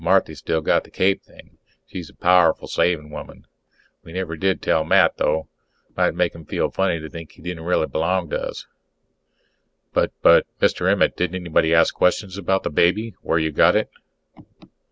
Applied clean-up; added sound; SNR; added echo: none; none; none; none.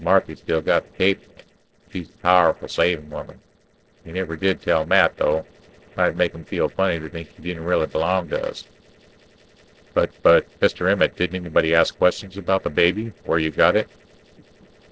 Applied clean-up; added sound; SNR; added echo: neural separator model SepFormer DNS4.